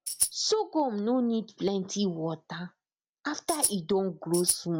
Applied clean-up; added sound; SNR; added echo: none; Tambourine; 0 dB; none.